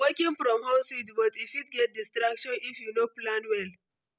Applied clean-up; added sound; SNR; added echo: none; none; none; none.